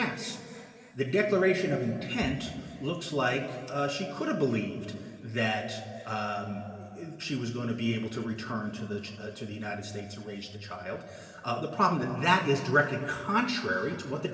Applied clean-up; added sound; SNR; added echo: none; none; none; reverberation time 2.4 s.